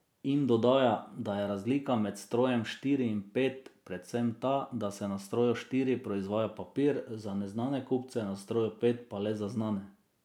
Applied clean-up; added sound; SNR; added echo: none; none; none; none.